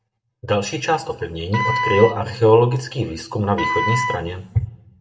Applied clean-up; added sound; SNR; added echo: none; Wind instrument, woodwind instrument; 4 dB; reverberation time 0.6 s.